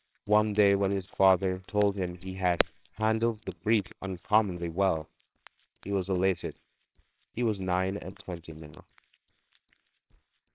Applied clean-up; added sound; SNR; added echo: neural separator model SepFormer WHAMR!.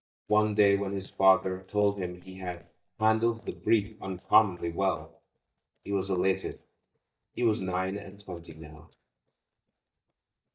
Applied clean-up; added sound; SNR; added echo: neural mask model DeepFilterNet 3.